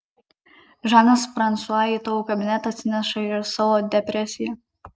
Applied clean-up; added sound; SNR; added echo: none; none; none; none.